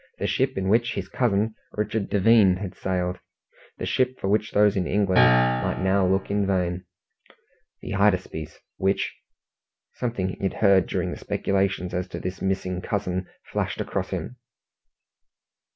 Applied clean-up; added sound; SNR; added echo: none; Piano; -1 dB; none.